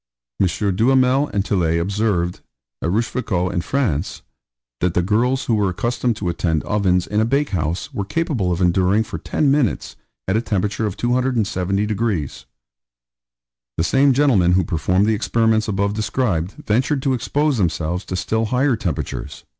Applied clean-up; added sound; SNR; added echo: none; none; none; none.